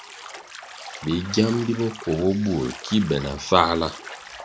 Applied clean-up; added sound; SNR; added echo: none; Bathtub (filling or washing); 15 dB; none.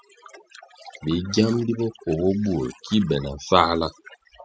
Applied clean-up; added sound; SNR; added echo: classical method spectral subtraction.